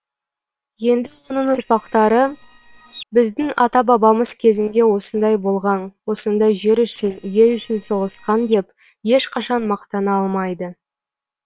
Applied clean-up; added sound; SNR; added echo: neural separator model SepFormer WHAM!.